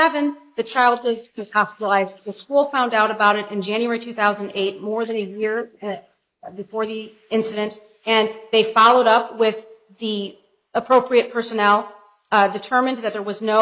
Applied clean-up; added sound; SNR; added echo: neural mask model Resemble Enhance denoiser.